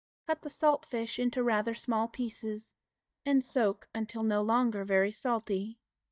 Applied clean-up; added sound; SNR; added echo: neural mask model DeepFilterNet 3.